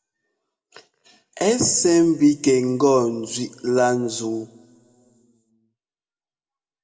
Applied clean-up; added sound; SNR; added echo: none; none; none; reverberation time 0.9 s.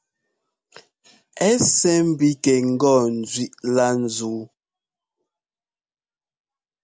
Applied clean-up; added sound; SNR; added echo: none; none; none; none.